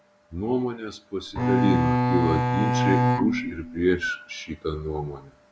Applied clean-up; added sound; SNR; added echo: none; Bowed string instrument; -4 dB; none.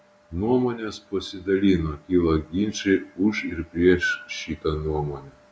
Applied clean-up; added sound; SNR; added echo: none; none; none; none.